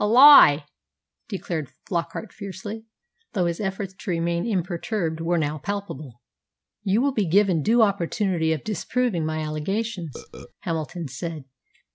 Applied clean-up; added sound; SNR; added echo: none; Burping, eructation; 13 dB; none.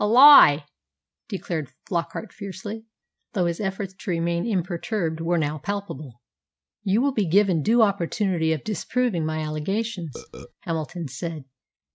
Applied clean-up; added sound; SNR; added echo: neural mask model RNNoise.